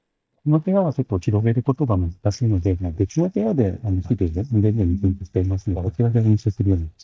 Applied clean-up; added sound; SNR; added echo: neural mask model DeepFilterNet 3.